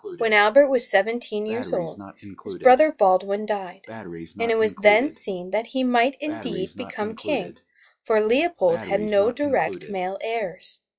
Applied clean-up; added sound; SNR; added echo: classical method log-MMSE.